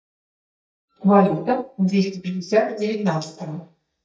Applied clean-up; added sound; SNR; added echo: neural mask model DeepFilterNet 3.